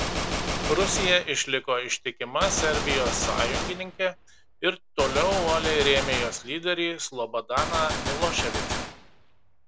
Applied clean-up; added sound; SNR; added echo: none; Gunshot, gunfire; 3 dB; none.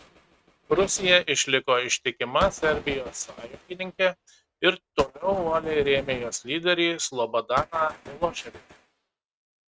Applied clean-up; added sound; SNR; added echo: neural mask model RNNoise.